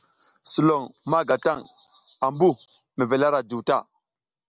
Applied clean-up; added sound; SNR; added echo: none; none; none; none.